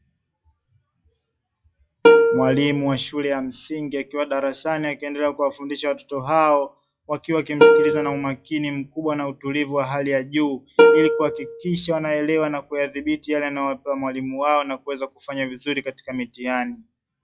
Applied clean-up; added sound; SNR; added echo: classical method log-MMSE.